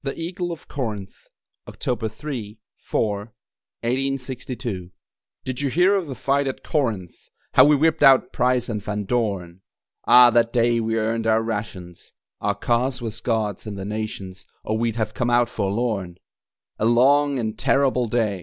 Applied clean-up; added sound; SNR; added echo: none; none; none; none.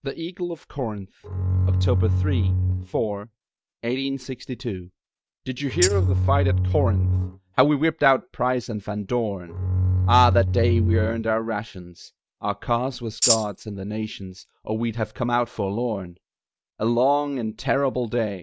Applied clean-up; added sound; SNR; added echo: neural mask model RNNoise.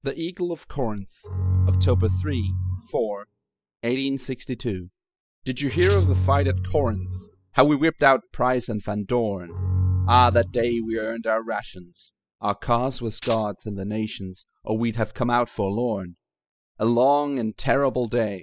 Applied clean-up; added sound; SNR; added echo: classical method spectral subtraction.